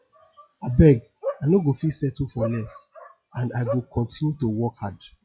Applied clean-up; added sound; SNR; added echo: classical method log-MMSE.